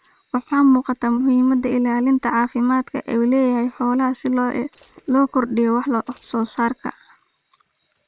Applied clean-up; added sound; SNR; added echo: neural separator model SepFormer WHAM!.